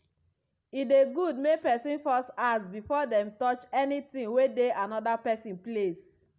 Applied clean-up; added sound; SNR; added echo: none; none; none; none.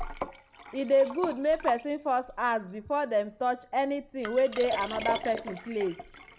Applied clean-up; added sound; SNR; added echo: none; Liquid; 11 dB; none.